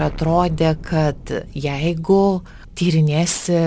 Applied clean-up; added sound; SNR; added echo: none; Explosion; 15 dB; none.